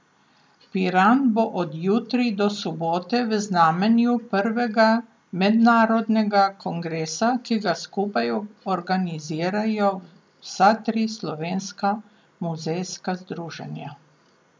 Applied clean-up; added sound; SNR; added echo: none; none; none; none.